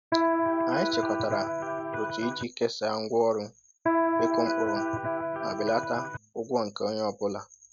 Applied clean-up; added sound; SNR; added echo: none; Electric guitar; -3 dB; none.